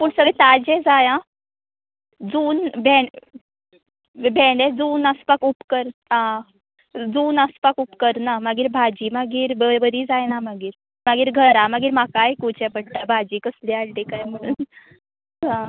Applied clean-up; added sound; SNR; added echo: none; none; none; none.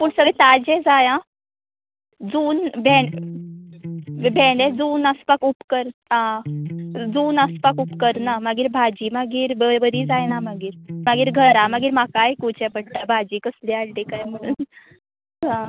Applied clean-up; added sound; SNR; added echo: none; Electric guitar; 11 dB; none.